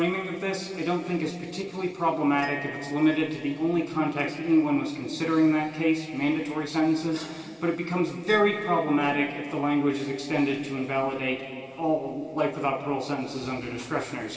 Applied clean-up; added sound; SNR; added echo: none; Glockenspiel; 19 dB; reverberation time 2.5 s.